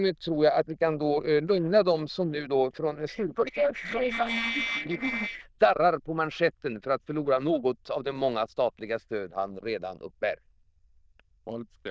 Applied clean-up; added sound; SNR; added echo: neural diffusion model UNIVERSE++.